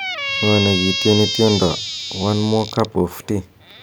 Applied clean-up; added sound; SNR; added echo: none; Squeak; 6 dB; none.